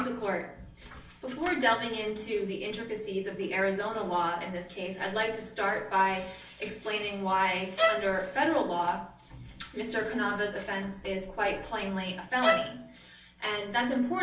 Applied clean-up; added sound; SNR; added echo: none; Bowed string instrument; -1 dB; reverberation time 0.3 s.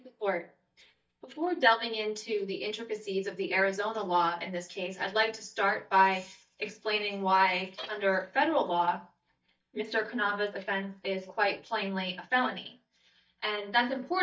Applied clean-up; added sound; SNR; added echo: neural mask model DeepFilterNet 3.